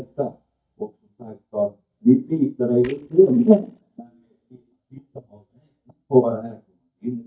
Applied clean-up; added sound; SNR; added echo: neural mask model DeepFilterNet 3.